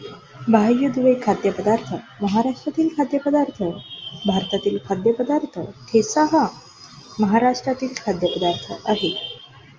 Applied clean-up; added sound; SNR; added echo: none; none; none; none.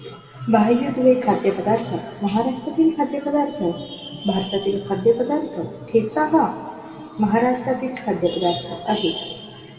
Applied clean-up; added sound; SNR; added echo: none; none; none; reverberation time 1.9 s.